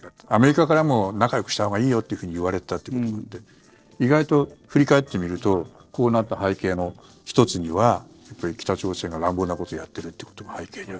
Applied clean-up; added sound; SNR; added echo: neural separator model SepFormer DNS4.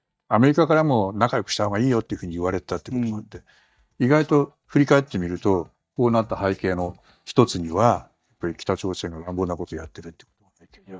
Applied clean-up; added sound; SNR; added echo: neural mask model DeepFilterNet 3.